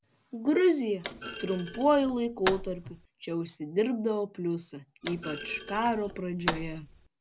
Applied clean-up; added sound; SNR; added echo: none; Thump, thud; 11 dB; none.